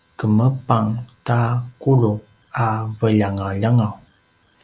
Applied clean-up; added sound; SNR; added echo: none; none; none; none.